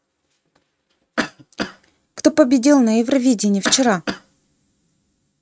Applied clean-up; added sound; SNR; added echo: neural mask model RNNoise.